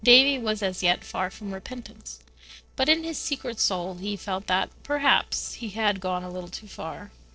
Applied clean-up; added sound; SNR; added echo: neural separator model SepFormer DNS4.